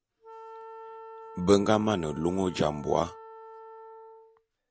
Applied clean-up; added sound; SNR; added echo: none; Wind instrument, woodwind instrument; 16 dB; none.